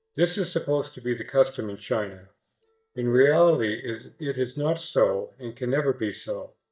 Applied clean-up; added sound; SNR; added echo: neural mask model DeepFilterNet 3.